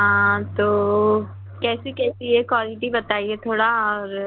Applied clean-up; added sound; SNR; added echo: none; Keyboard (musical); 16 dB; none.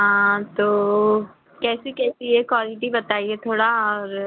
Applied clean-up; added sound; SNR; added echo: none; none; none; none.